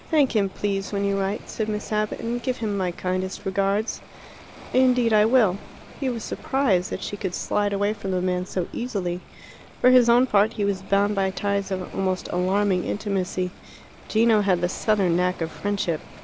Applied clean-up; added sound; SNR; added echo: none; Waves, surf; 19 dB; none.